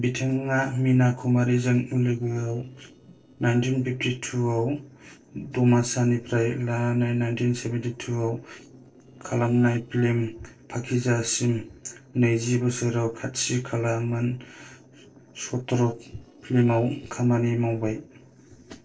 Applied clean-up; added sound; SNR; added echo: neural separator model SepFormer DNS4.